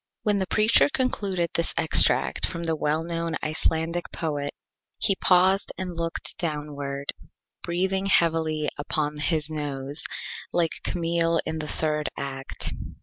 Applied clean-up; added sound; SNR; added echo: none; none; none; none.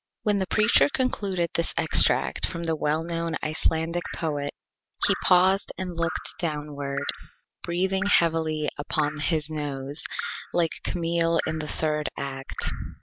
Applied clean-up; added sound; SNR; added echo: none; Drip; 14 dB; none.